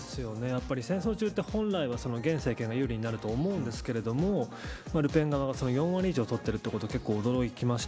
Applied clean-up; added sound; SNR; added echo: none; none; none; none.